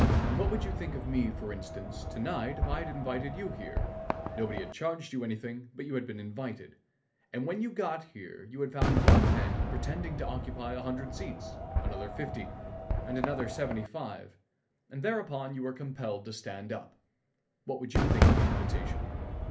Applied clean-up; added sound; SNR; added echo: none; Fireworks; -4 dB; reverberation time 0.3 s.